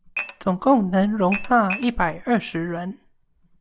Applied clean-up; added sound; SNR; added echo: none; Dishes, pots, and pans / Glass; 9 dB; none.